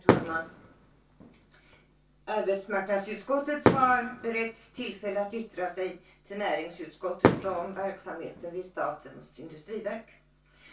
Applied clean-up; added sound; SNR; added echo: none; Fireworks; 0 dB; reverberation time 0.2 s.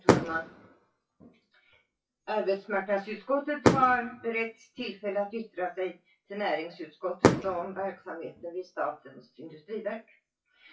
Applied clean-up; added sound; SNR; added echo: classical method WPE with log-MMSE.